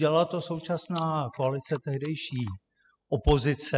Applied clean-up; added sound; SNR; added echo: classical method spectral subtraction.